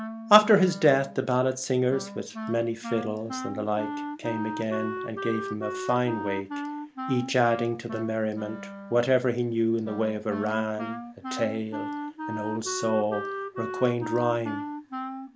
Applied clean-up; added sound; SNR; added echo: none; Wind instrument, woodwind instrument; 9 dB; none.